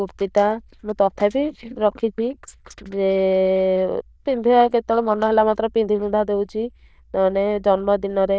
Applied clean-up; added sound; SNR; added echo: neural diffusion model UNIVERSE++.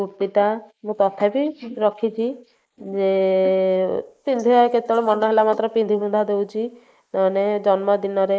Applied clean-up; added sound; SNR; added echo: neural mask model Resemble Enhance denoiser.